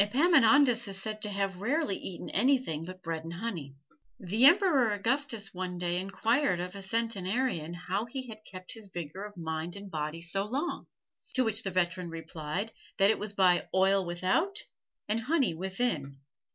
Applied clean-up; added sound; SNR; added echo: none; none; none; none.